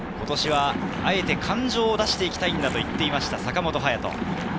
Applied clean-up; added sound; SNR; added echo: none; Waves, surf + Fart; 14 dB; none.